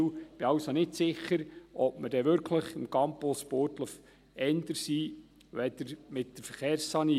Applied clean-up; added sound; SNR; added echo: none; none; none; none.